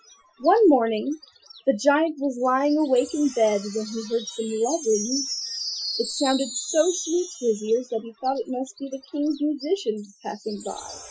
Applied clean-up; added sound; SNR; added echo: classical method Wiener filter.